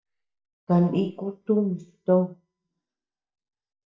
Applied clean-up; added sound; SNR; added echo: neural mask model DeepFilterNet 3.